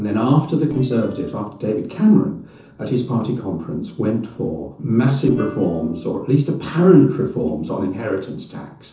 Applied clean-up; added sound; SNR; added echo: neural separator model SepFormer DNS4.